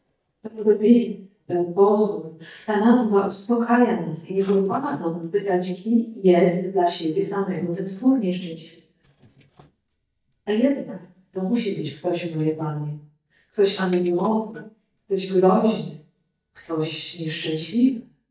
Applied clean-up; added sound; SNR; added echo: neural mask model DeepFilterNet 3.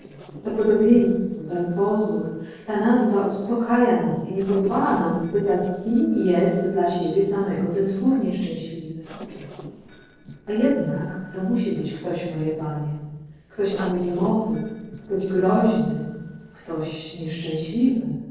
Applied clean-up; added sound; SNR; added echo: neural separator model SepFormer DNS4.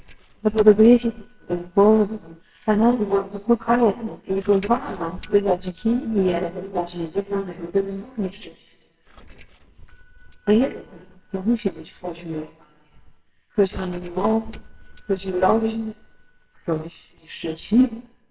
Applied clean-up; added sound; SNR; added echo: neural separator model SepFormer WHAMR!.